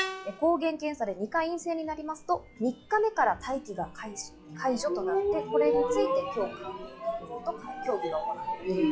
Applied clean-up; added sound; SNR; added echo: classical method log-MMSE.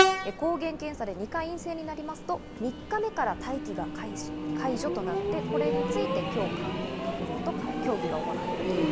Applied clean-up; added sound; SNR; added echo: none; Train; -2 dB; none.